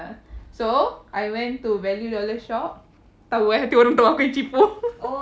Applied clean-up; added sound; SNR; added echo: none; none; none; none.